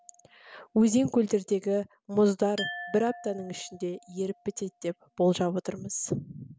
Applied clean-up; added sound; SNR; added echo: none; Glass; 18 dB; none.